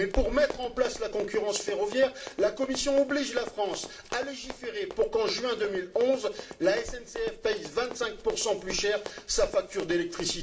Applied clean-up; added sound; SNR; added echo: none; Run; 14 dB; reverberation time 0.6 s.